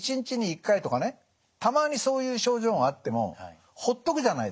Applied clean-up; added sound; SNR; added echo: none; none; none; none.